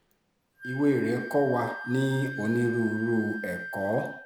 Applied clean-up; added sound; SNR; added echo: none; Wind instrument, woodwind instrument; 11 dB; none.